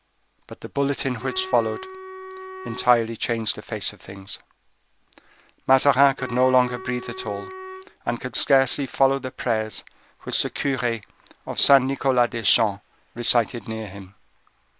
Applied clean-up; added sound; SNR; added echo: none; Wind instrument, woodwind instrument; 13 dB; none.